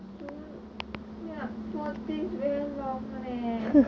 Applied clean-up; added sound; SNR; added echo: none; none; none; none.